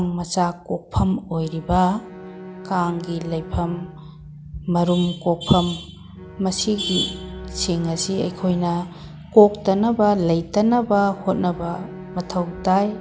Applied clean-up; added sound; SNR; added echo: none; Bowed string instrument; 18 dB; none.